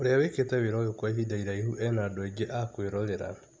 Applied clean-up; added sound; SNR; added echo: none; none; none; none.